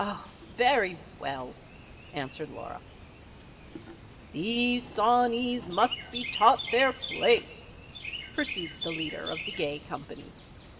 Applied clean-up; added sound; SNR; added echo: none; Chirp, tweet; 11 dB; reverberation time 1.9 s.